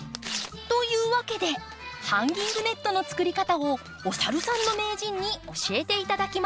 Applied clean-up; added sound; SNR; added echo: none; Tearing; 13 dB; none.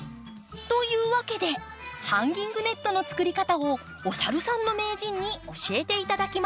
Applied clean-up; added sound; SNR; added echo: none; none; none; none.